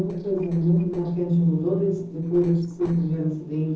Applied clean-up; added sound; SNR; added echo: neural separator model SepFormer DNS4.